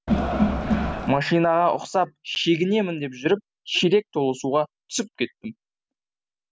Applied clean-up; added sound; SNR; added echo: none; Crowd; -2 dB; none.